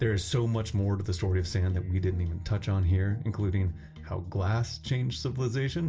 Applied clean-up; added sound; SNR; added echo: none; none; none; reverberation time 0.2 s.